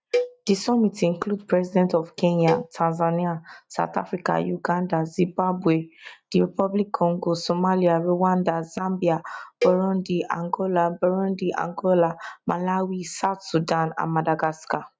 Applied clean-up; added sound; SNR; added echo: neural mask model RNNoise.